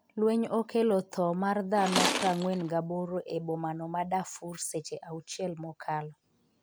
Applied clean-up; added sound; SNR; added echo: none; Tools; 1 dB; none.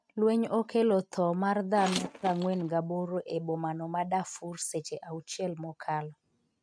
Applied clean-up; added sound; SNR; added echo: neural mask model RNNoise.